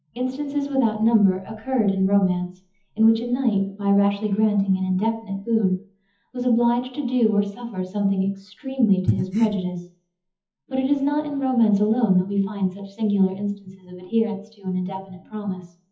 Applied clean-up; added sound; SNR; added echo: classical method WPE with log-MMSE.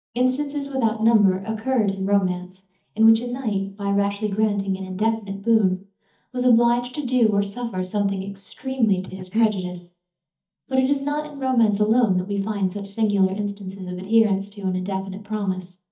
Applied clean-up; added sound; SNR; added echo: neural mask model DeepFilterNet 3.